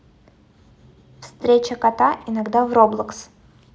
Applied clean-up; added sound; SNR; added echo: none; none; none; none.